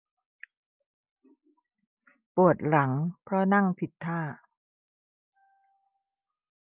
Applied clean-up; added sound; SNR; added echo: none; none; none; none.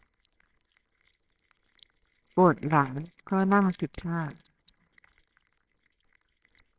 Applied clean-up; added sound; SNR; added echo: neural separator model SepFormer WHAMR!.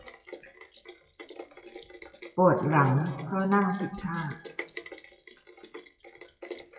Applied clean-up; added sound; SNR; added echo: classical method WPE with log-MMSE.